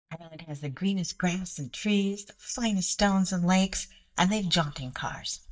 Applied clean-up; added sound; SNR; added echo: neural mask model DeepFilterNet 3.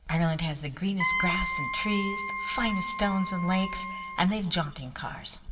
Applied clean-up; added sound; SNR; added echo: none; Wind instrument, woodwind instrument; 4 dB; reverberation time 1.8 s.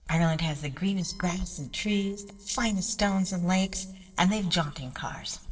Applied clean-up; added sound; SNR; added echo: neural separator model SepFormer DNS4.